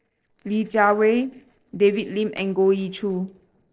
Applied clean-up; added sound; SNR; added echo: neural separator model SepFormer DNS4.